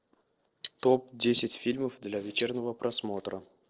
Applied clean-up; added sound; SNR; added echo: neural separator model SepFormer DNS4.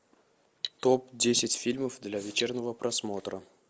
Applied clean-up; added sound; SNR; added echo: neural mask model Resemble Enhance denoiser.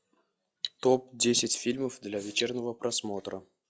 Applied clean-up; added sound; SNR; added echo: classical method log-MMSE.